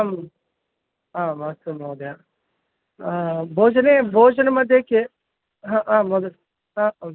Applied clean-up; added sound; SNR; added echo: none; none; none; none.